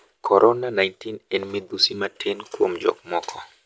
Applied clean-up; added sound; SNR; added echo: none; none; none; none.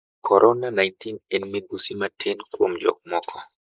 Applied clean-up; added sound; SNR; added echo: neural mask model Resemble Enhance denoiser.